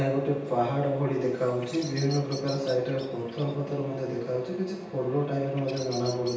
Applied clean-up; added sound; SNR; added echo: none; Bird vocalization, bird call, bird song; 19 dB; reverberation time 0.9 s.